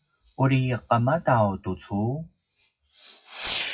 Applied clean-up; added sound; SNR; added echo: classical method WPE with log-MMSE.